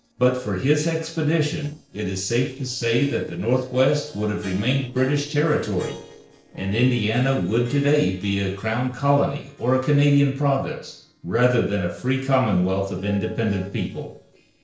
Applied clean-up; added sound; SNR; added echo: neural separator model SepFormer DNS4.